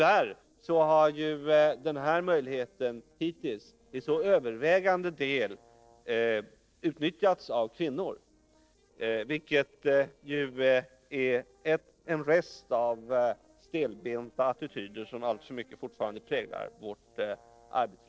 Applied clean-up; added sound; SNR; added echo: neural separator model SepFormer DNS4.